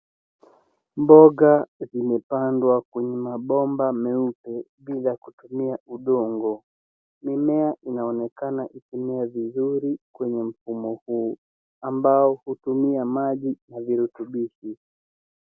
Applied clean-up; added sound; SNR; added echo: none; none; none; none.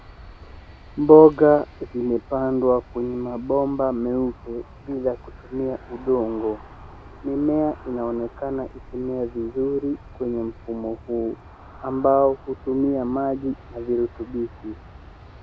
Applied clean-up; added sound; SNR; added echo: none; Aircraft; 20 dB; none.